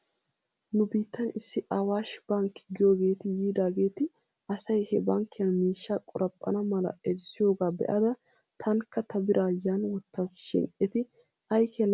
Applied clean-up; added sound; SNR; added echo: none; none; none; none.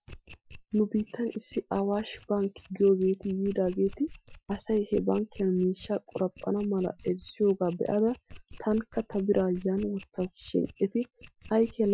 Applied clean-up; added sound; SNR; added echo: classical method Wiener filter.